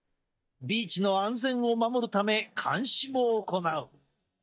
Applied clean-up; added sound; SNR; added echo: neural mask model DeepFilterNet 3.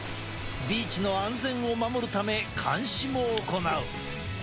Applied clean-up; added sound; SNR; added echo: none; Fire; 15 dB; none.